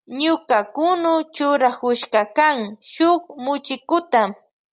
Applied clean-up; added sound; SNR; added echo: none; none; none; none.